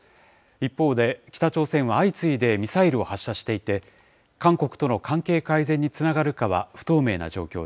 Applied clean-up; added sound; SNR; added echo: none; none; none; none.